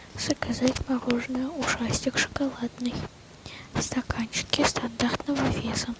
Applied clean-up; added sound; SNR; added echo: none; Tap / Hammer; 18 dB; none.